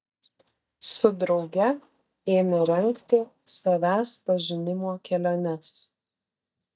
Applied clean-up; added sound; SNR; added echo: neural mask model DeepFilterNet 3.